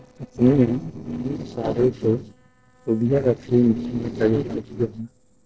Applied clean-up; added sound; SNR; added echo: neural separator model SepFormer DNS4.